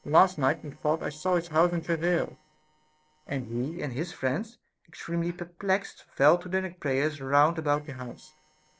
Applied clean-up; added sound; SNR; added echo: neural separator model SepFormer DNS4.